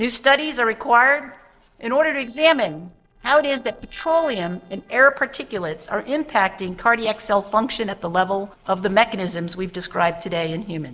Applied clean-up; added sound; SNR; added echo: neural separator model SepFormer DNS4.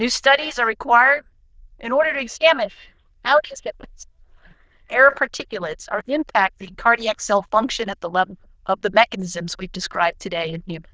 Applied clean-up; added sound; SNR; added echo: neural diffusion model UNIVERSE++.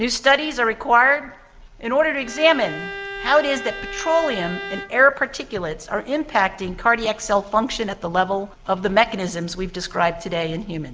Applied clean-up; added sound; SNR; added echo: none; Bowed string instrument; 11 dB; none.